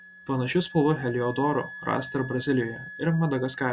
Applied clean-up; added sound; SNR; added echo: none; Wind instrument, woodwind instrument; 15 dB; none.